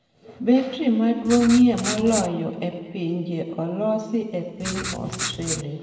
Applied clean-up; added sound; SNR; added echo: none; Writing; 8 dB; reverberation time 1.9 s.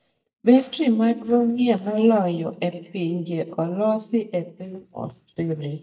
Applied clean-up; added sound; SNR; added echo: neural mask model DeepFilterNet 3.